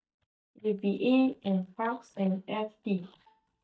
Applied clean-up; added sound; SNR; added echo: neural mask model DeepFilterNet 3.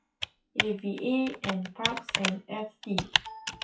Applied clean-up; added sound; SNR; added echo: classical method WPE with log-MMSE.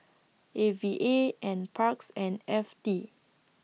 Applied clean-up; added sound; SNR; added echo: none; none; none; none.